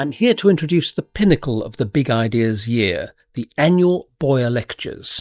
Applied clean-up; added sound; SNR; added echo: neural mask model DeepFilterNet 3.